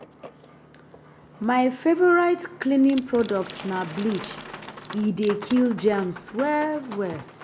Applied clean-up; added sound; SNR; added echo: none; Wood + Boat, Water vehicle; 17 dB; none.